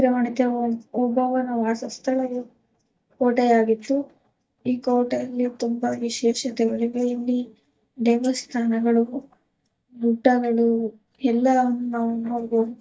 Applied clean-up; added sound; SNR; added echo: neural mask model DeepFilterNet 3.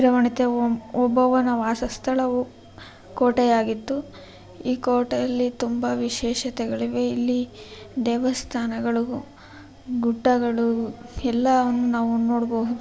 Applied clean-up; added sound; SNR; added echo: none; none; none; none.